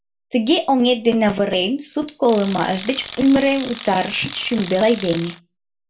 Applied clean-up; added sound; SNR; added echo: none; Tools; 15 dB; reverberation time 0.2 s.